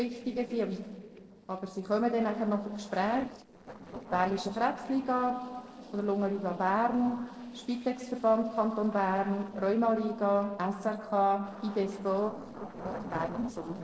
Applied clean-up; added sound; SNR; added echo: neural separator model SepFormer DNS4.